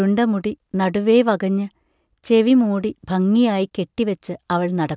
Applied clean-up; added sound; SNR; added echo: none; none; none; none.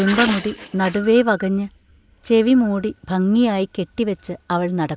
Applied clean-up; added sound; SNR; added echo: neural mask model Resemble Enhance denoiser.